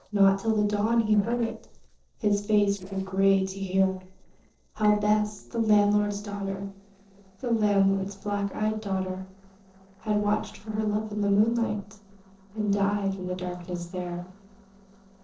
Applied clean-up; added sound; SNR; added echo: neural separator model SepFormer DNS4.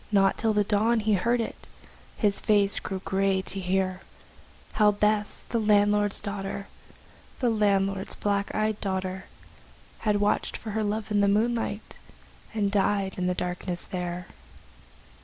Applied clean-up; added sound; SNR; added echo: none; none; none; none.